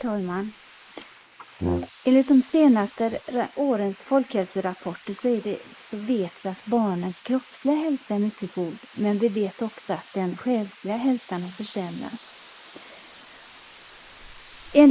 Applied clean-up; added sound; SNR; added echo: neural mask model Resemble Enhance denoiser.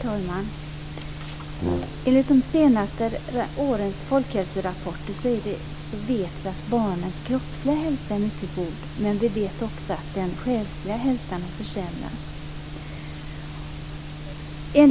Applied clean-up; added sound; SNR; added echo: none; Brass instrument; 7 dB; none.